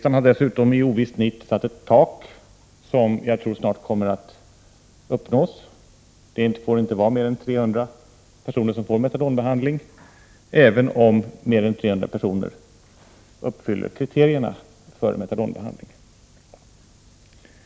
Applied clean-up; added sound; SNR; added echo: none; none; none; none.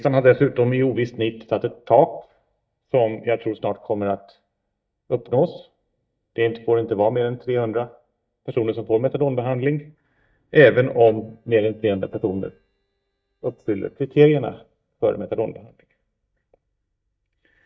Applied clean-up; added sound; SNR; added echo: neural mask model DeepFilterNet 3.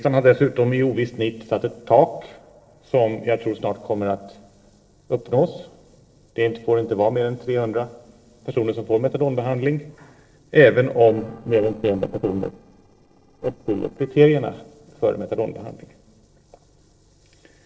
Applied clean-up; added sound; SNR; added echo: neural separator model SepFormer DNS4.